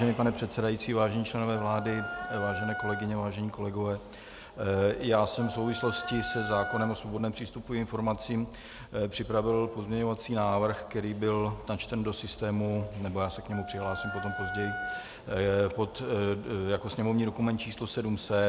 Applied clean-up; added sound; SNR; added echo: none; Wind instrument, woodwind instrument; 7 dB; none.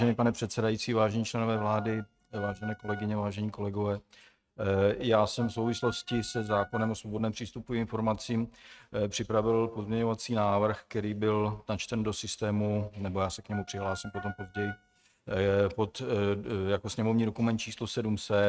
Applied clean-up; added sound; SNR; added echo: neural mask model RNNoise.